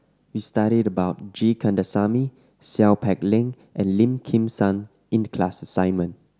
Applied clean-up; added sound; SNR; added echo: none; none; none; none.